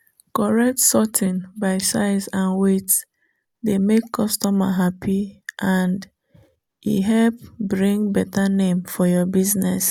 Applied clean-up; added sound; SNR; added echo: none; none; none; none.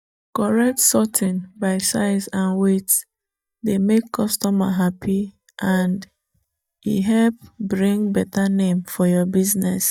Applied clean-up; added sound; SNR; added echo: neural mask model DeepFilterNet 3.